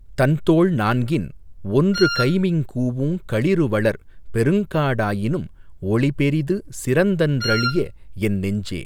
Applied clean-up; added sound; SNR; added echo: none; Wind instrument, woodwind instrument; 6 dB; none.